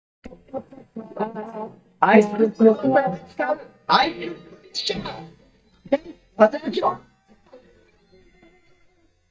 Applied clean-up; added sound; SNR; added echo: neural mask model DeepFilterNet 3.